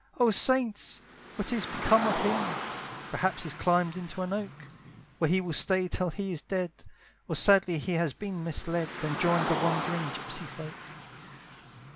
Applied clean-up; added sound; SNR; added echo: none; Car; 8 dB; none.